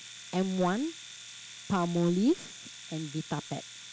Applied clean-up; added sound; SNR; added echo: none; Domestic sounds, home sounds; 14 dB; none.